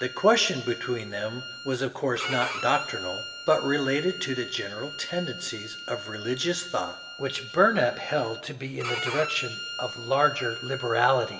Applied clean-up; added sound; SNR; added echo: none; Bowed string instrument; 10 dB; reverberation time 0.9 s.